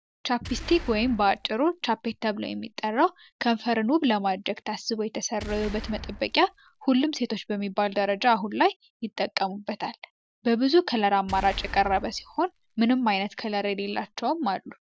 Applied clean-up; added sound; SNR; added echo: none; Boom; 16 dB; none.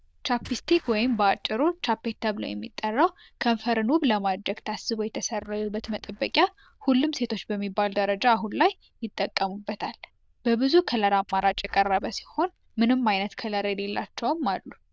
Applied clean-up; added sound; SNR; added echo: neural diffusion model UNIVERSE++.